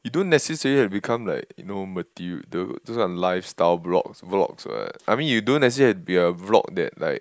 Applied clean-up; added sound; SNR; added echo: neural mask model Resemble Enhance denoiser.